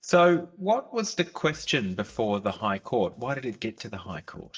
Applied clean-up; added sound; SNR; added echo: neural mask model DeepFilterNet 3.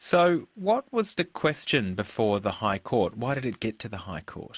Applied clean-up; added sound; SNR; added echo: none; none; none; none.